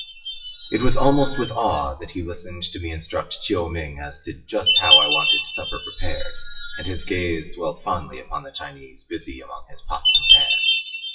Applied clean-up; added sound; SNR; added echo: classical method WPE with log-MMSE.